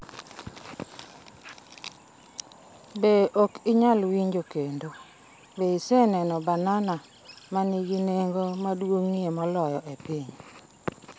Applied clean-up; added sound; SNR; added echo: none; none; none; none.